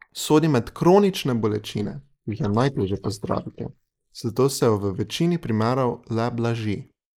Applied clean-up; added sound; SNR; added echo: neural mask model Resemble Enhance denoiser.